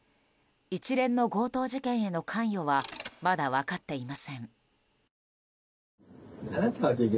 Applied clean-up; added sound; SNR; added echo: none; Mechanisms; 17 dB; none.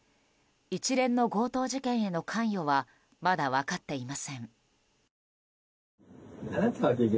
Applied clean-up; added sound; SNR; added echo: none; none; none; none.